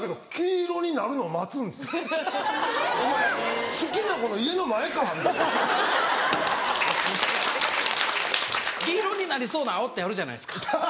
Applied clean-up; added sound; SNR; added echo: none; none; none; none.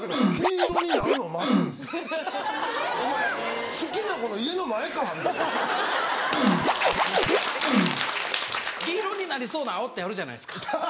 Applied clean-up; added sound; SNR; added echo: none; Scratching (performance technique); -1 dB; none.